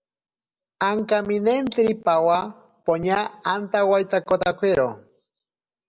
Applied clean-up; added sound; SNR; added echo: none; none; none; none.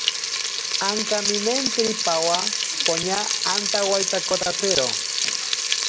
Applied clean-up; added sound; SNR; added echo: none; Frying (food); -2 dB; none.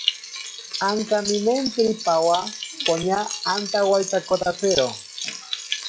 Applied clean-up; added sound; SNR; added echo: classical method log-MMSE.